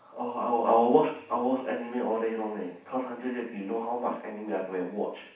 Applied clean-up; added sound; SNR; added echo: none; none; none; reverberation time 0.7 s.